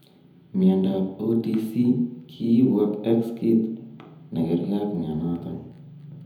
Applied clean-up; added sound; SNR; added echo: none; none; none; reverberation time 0.8 s.